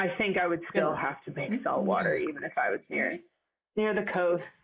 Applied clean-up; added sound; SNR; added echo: neural mask model Resemble Enhance denoiser.